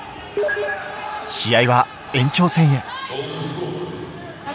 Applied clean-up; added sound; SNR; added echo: none; none; none; none.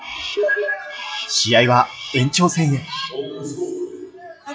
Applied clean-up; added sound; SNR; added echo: classical method WPE with log-MMSE.